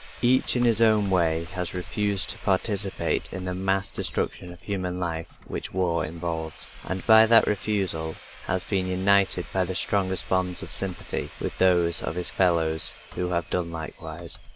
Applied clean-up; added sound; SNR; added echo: none; Sawing + Typing; 17 dB; none.